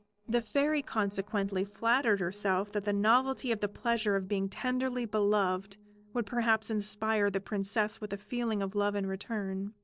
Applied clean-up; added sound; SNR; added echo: neural separator model SepFormer DNS4.